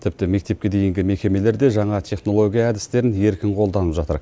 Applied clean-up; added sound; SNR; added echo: none; none; none; none.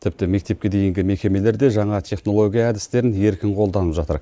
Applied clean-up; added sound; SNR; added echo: neural mask model Resemble Enhance denoiser.